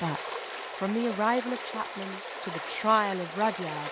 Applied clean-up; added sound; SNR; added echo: none; Stream; 7 dB; none.